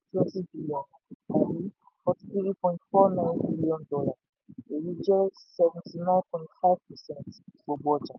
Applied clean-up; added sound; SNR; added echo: none; none; none; none.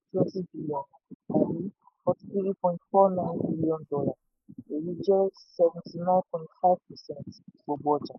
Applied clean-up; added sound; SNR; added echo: neural mask model Resemble Enhance denoiser.